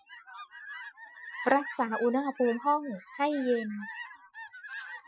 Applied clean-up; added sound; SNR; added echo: classical method Wiener filter.